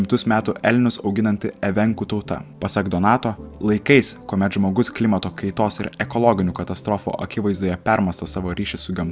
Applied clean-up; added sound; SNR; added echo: none; none; none; none.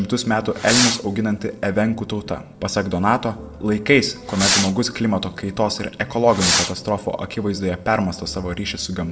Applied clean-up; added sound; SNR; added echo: none; Fireworks; 4 dB; reverberation time 1.3 s.